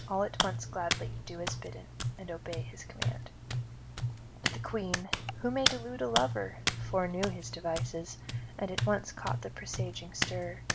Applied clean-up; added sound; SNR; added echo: none; Hands; -1 dB; none.